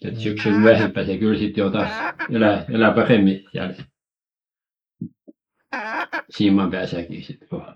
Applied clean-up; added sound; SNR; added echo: neural mask model Resemble Enhance denoiser.